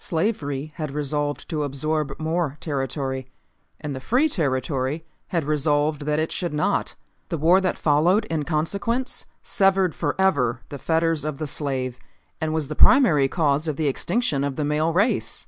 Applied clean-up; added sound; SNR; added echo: none; none; none; none.